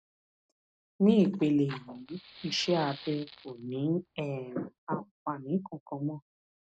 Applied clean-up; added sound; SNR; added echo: none; Fire; 19 dB; none.